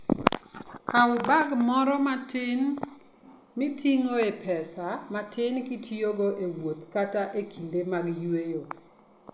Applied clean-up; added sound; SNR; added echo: none; none; none; none.